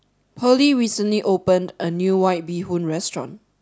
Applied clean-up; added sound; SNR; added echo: none; none; none; none.